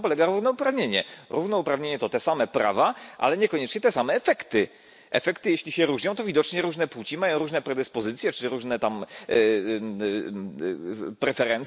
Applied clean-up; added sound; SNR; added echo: none; none; none; none.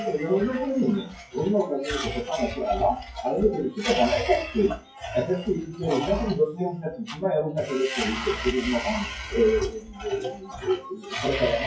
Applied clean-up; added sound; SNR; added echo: classical method WPE with log-MMSE.